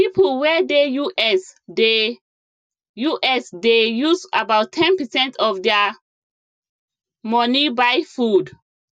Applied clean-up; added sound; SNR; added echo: none; none; none; none.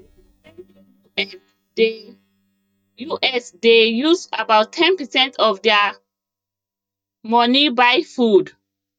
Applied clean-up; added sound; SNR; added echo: neural mask model DeepFilterNet 3.